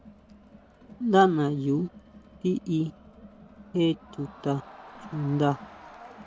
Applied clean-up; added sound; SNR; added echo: none; Crowd; 19 dB; none.